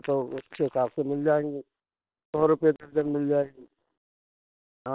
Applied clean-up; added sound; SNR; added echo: neural separator model SepFormer WHAM!.